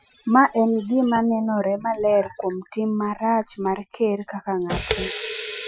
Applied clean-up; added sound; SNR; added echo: classical method Wiener filter.